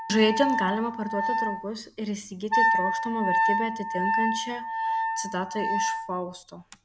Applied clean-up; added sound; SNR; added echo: none; Wind instrument, woodwind instrument; -2 dB; none.